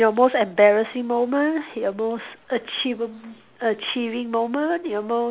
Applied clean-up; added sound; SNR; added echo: none; none; none; none.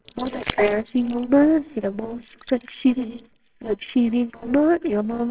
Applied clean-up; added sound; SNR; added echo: neural separator model SepFormer WHAMR!.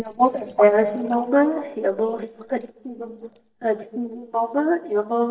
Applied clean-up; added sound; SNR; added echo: neural mask model DeepFilterNet 3.